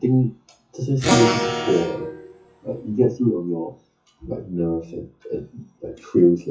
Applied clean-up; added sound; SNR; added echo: classical method WPE with log-MMSE.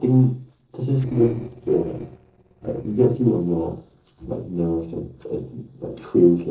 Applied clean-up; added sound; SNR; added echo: neural separator model SepFormer DNS4.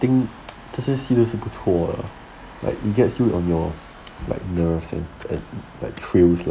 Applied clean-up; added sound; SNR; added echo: none; none; none; none.